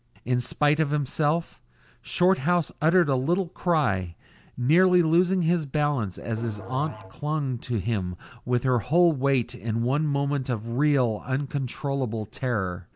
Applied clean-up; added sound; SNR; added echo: none; Musical instrument; 19 dB; none.